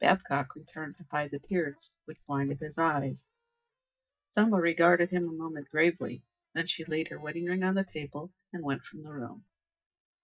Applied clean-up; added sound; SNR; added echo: neural mask model DeepFilterNet 3.